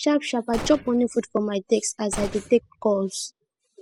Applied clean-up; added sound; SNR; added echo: classical method spectral subtraction.